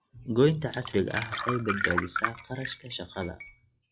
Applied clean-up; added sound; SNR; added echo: classical method log-MMSE.